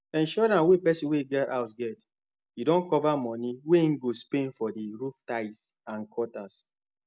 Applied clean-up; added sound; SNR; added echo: none; none; none; none.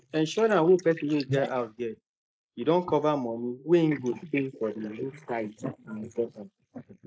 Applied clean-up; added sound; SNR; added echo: neural mask model Resemble Enhance denoiser.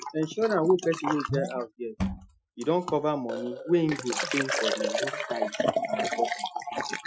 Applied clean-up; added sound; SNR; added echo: classical method Wiener filter.